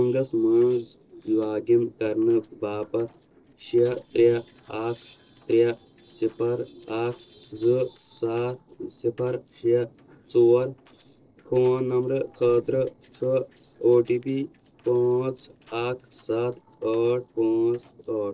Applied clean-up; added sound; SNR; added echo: neural separator model SepFormer DNS4.